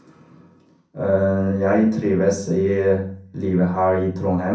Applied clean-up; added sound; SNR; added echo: none; none; none; reverberation time 0.6 s.